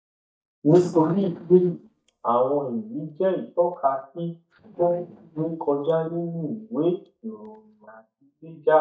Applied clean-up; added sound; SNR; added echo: neural mask model DeepFilterNet 3.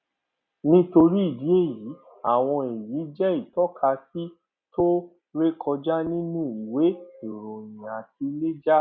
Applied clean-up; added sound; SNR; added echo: none; none; none; none.